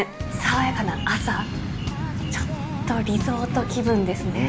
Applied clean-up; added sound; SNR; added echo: none; none; none; none.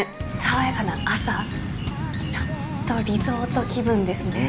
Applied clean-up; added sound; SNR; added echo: none; Chink, clink; 13 dB; none.